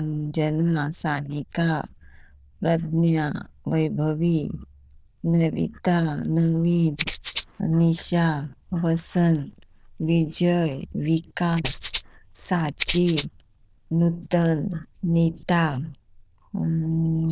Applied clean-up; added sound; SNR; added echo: neural diffusion model UNIVERSE++.